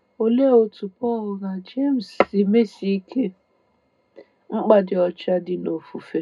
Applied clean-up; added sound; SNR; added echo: none; none; none; reverberation time 0.2 s.